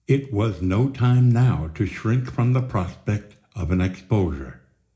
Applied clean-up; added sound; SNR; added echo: none; none; none; reverberation time 0.4 s.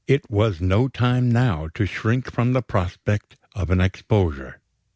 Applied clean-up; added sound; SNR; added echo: none; none; none; none.